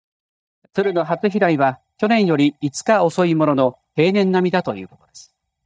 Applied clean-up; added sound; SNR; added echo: neural mask model DeepFilterNet 3.